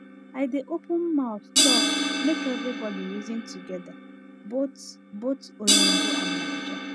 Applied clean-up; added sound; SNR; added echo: none; Crash cymbal; -4 dB; none.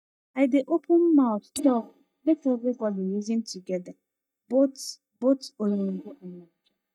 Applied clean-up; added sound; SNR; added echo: neural mask model DeepFilterNet 3.